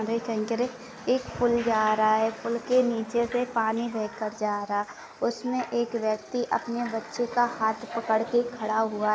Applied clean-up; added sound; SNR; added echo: none; none; none; none.